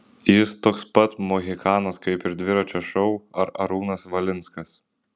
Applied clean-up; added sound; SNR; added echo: none; none; none; none.